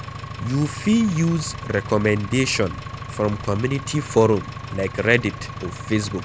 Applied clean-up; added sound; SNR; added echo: none; Engine; 11 dB; none.